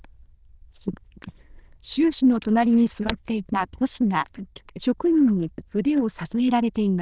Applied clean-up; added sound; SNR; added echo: neural diffusion model UNIVERSE++.